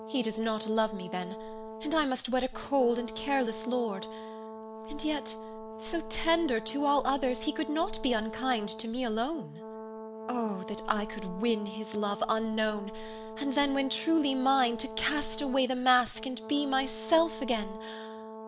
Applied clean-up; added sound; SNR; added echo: none; Brass instrument; 11 dB; none.